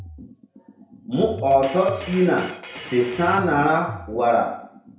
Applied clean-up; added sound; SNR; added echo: none; Drum kit; 15 dB; reverberation time 0.5 s.